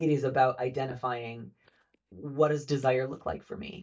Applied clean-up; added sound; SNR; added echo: neural mask model DeepFilterNet 3.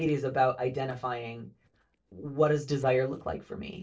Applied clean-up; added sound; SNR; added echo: neural separator model SepFormer DNS4.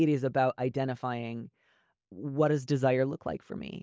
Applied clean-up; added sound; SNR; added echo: none; none; none; none.